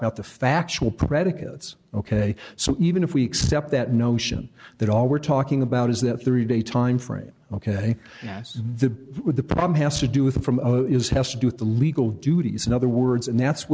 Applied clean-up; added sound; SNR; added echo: none; none; none; none.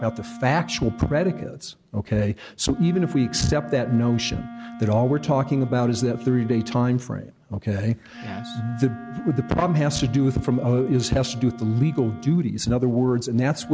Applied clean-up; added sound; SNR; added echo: none; Wind instrument, woodwind instrument; 16 dB; none.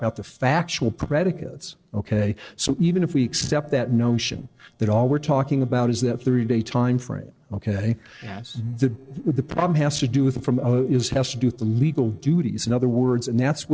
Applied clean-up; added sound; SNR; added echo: neural separator model SepFormer DNS4.